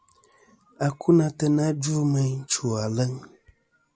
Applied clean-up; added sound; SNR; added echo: none; none; none; none.